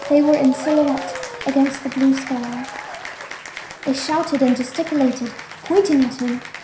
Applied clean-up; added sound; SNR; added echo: none; Applause / Cheering; 12 dB; reverberation time 0.5 s.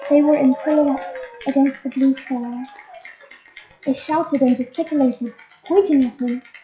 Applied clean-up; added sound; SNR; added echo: classical method WPE with log-MMSE.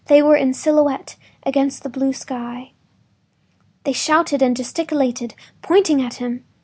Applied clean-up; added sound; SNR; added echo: none; none; none; none.